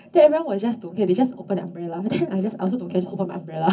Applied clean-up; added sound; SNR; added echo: none; none; none; reverberation time 0.3 s.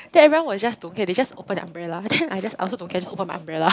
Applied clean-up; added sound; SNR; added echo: none; none; none; none.